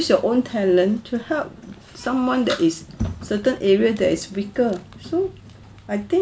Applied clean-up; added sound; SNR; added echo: none; Sliding door; 16 dB; none.